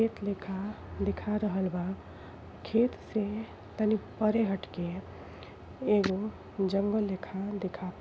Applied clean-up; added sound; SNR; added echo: none; none; none; none.